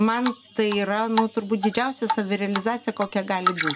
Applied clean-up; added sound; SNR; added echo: none; Drip; 7 dB; none.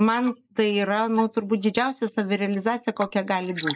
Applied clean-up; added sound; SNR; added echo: neural mask model Resemble Enhance denoiser.